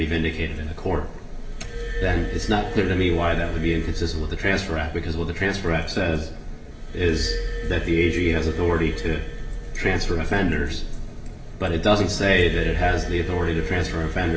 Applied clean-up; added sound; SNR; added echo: none; Glass; 9 dB; reverberation time 0.9 s.